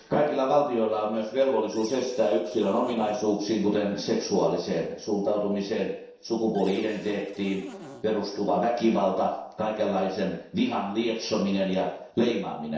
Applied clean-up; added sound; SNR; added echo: neural separator model SepFormer DNS4.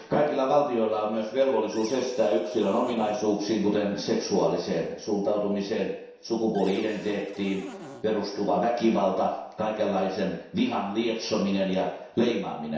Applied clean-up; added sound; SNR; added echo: none; Cupboard open or close; 19 dB; reverberation time 0.7 s.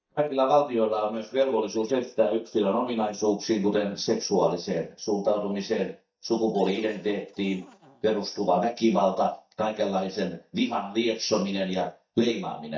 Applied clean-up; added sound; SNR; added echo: neural mask model DeepFilterNet 3.